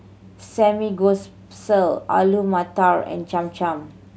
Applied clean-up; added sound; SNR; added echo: none; none; none; none.